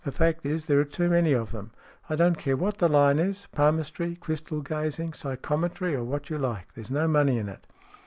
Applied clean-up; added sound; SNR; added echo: none; none; none; none.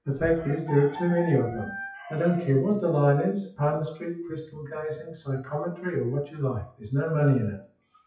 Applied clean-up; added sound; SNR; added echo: classical method WPE with log-MMSE.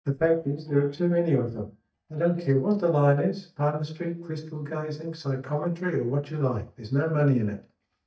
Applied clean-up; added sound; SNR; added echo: neural mask model DeepFilterNet 3.